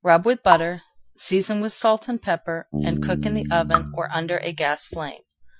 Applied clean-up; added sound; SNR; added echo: classical method Wiener filter.